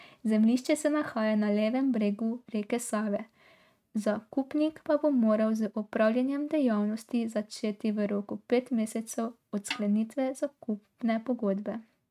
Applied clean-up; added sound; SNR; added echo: neural mask model RNNoise.